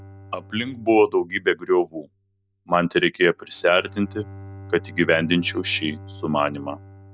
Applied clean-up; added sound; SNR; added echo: none; Bowed string instrument; 19 dB; none.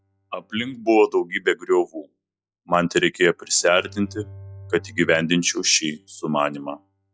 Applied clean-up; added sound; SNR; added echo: classical method log-MMSE.